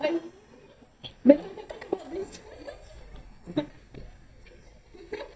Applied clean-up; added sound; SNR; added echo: neural mask model DeepFilterNet 3.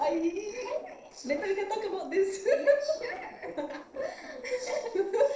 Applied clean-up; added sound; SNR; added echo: neural separator model SepFormer DNS4.